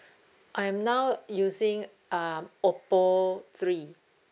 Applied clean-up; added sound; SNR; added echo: none; none; none; none.